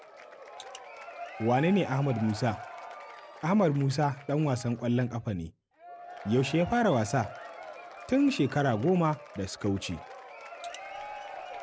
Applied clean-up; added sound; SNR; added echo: none; Applause / Crowd / Cheering; 14 dB; none.